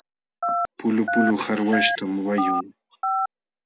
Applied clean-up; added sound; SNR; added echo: none; Telephone; 2 dB; none.